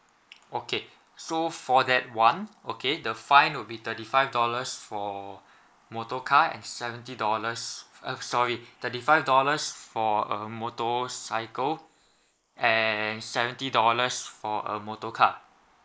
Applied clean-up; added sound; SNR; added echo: neural mask model Resemble Enhance denoiser.